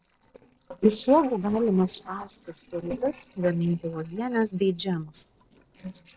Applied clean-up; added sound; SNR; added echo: neural separator model SepFormer DNS4.